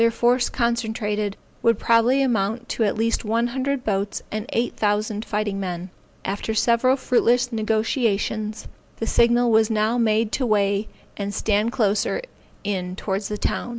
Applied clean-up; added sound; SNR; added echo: none; none; none; none.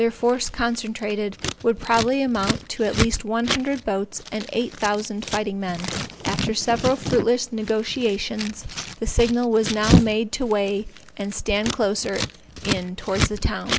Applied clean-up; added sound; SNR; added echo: none; Scissors; 5 dB; none.